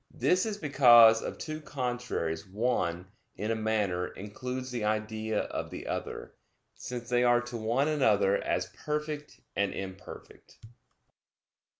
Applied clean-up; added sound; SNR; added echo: none; none; none; none.